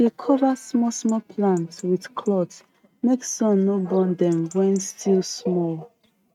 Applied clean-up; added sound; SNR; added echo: neural mask model RNNoise.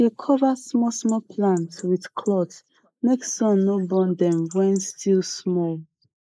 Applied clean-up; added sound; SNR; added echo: neural mask model Resemble Enhance denoiser.